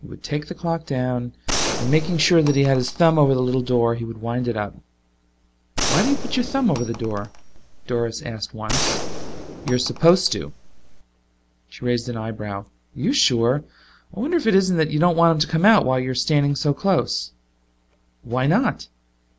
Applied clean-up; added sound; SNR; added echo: none; Gunshot, gunfire; 5 dB; none.